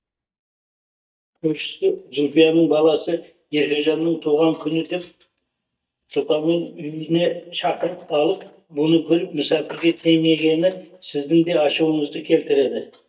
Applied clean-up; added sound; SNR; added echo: neural mask model DeepFilterNet 3.